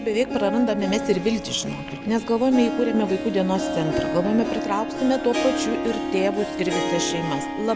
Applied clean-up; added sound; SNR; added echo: none; Harp; 4 dB; none.